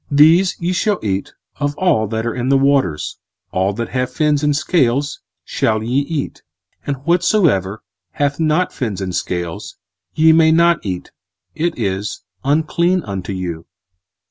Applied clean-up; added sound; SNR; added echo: none; none; none; none.